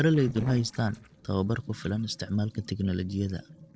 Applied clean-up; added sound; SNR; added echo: neural separator model SepFormer DNS4.